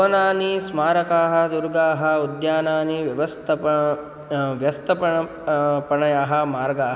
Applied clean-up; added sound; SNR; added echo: none; none; none; none.